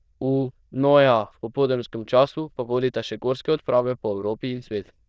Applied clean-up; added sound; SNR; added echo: neural diffusion model UNIVERSE++.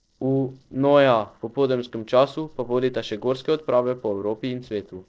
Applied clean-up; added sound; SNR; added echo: neural separator model SepFormer DNS4.